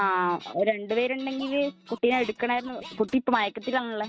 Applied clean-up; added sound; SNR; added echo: neural mask model RNNoise.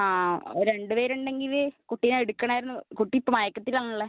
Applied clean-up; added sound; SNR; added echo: none; none; none; none.